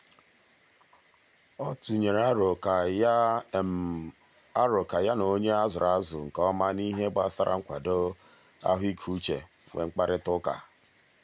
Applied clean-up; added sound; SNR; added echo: none; none; none; none.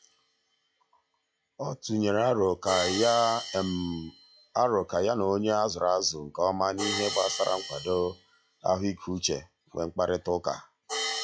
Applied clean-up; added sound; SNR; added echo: classical method log-MMSE.